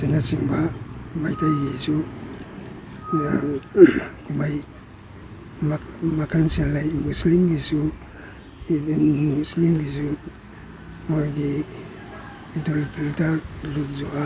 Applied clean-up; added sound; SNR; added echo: none; Screech / Glass; 14 dB; none.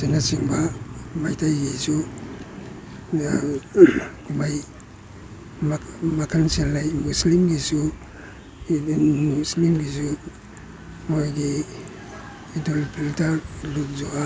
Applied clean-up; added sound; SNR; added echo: none; none; none; none.